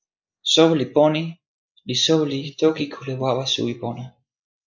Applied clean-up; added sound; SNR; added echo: neural mask model Resemble Enhance denoiser.